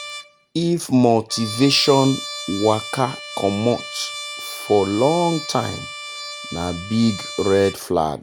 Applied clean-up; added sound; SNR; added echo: none; Trumpet; 12 dB; none.